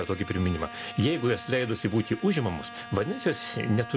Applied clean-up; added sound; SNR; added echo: none; Bowed string instrument; 15 dB; none.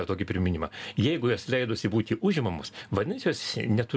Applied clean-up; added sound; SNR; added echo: none; none; none; none.